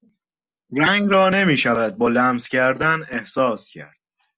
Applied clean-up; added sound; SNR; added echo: none; none; none; none.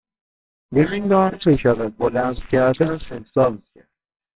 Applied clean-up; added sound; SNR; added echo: neural separator model SepFormer WHAMR!.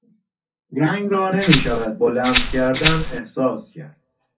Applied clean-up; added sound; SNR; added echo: none; Rattle (instrument); 0 dB; reverberation time 0.3 s.